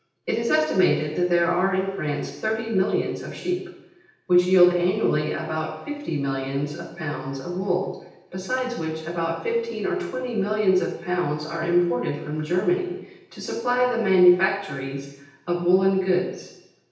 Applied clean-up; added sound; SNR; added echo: none; none; none; reverberation time 0.9 s.